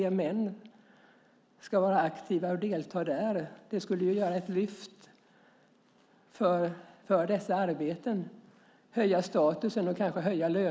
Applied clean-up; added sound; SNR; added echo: none; none; none; none.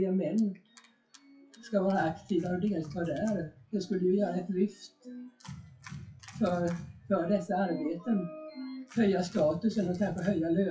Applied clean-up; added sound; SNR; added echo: classical method WPE with log-MMSE.